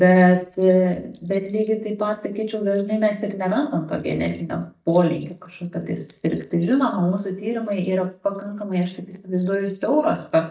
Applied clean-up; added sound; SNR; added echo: neural mask model DeepFilterNet 3.